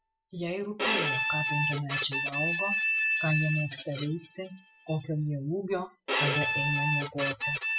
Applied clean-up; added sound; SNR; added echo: classical method spectral subtraction.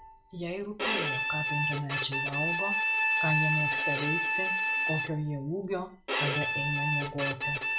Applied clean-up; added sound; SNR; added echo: none; Bowed string instrument; -4 dB; none.